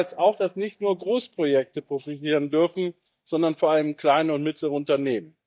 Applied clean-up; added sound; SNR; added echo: neural mask model DeepFilterNet 3.